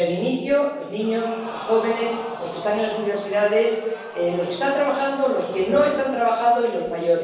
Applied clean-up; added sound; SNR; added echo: none; Crowd; 16 dB; reverberation time 1.1 s.